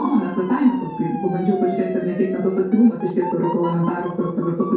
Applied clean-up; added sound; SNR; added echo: none; Motor vehicle (road) / Siren; 13 dB; reverberation time 2.3 s.